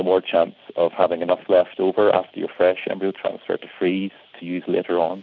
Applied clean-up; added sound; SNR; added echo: none; none; none; none.